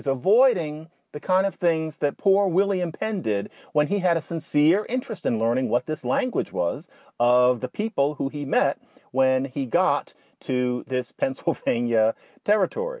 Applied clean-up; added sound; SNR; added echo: none; none; none; none.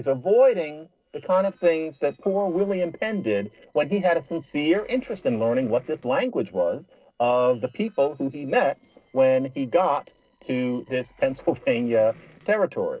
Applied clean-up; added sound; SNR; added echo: neural separator model SepFormer DNS4.